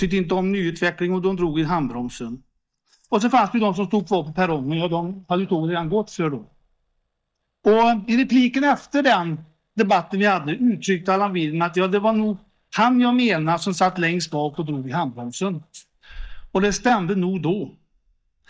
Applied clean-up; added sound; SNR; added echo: neural mask model DeepFilterNet 3.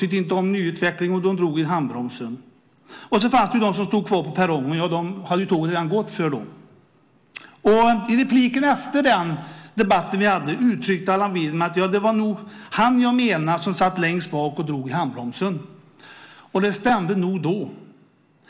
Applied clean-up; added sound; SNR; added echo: none; none; none; none.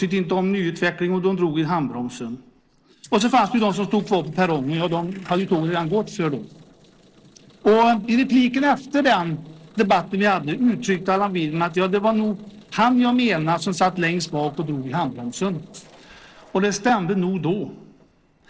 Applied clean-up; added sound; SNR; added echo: neural separator model SepFormer DNS4.